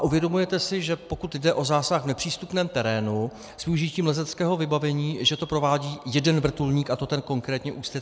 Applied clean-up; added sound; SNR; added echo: none; none; none; none.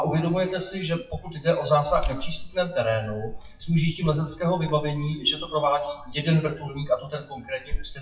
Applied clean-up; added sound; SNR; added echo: classical method WPE with log-MMSE.